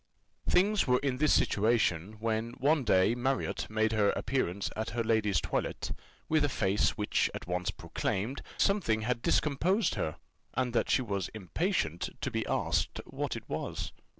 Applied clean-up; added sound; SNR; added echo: none; none; none; none.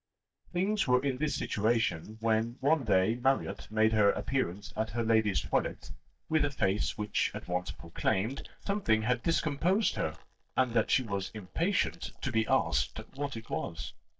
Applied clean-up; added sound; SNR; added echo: neural mask model DeepFilterNet 3.